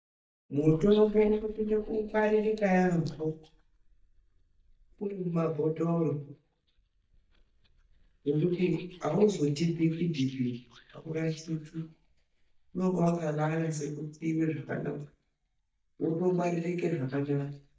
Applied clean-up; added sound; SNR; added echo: neural mask model DeepFilterNet 3.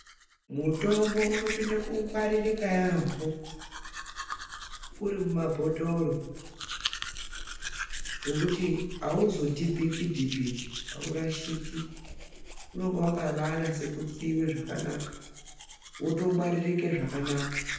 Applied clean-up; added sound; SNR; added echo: none; Domestic sounds, home sounds; 9 dB; reverberation time 0.9 s.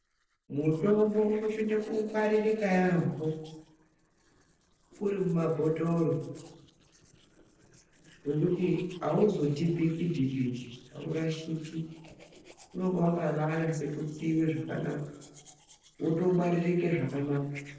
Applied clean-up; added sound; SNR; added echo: neural separator model SepFormer DNS4.